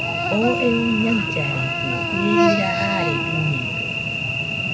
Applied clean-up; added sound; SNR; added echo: none; Cricket / Buzz; -2 dB; none.